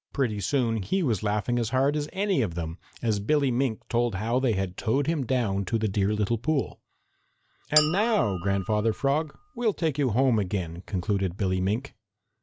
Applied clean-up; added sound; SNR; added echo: none; Chink, clink; 8 dB; none.